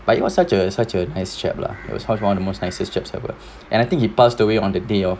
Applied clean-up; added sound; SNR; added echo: none; none; none; none.